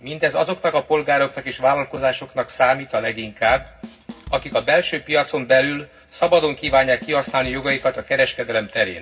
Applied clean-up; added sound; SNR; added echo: none; Bass drum / Snare drum / Drum kit; 19 dB; reverberation time 0.4 s.